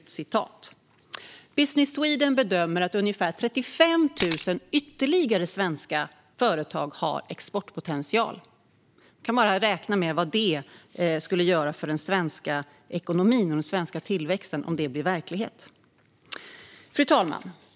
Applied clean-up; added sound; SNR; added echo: none; Camera; 13 dB; none.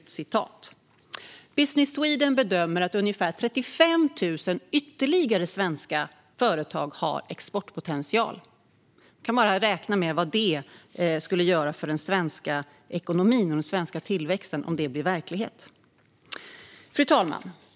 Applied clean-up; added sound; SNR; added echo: none; none; none; none.